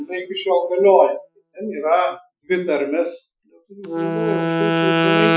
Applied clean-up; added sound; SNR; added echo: classical method Wiener filter.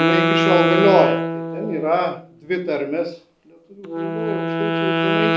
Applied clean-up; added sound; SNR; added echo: none; Wind instrument, woodwind instrument; 0 dB; none.